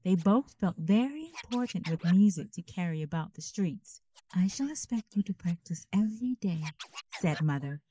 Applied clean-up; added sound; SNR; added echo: neural mask model Resemble Enhance denoiser.